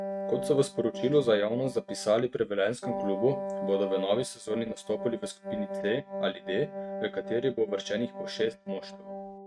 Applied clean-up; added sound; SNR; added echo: neural mask model RNNoise.